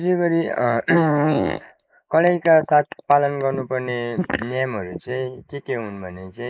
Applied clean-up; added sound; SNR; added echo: neural mask model Resemble Enhance denoiser.